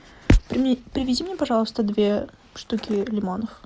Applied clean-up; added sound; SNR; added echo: none; Skateboard; 18 dB; none.